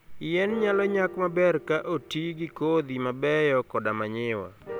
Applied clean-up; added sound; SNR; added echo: none; Piano; 16 dB; none.